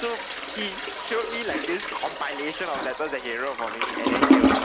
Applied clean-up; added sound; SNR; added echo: none; Toilet flush; -5 dB; none.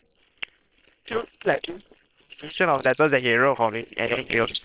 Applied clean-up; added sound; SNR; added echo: neural separator model SepFormer WHAM!.